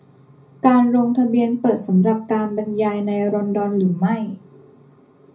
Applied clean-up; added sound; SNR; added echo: none; none; none; reverberation time 0.4 s.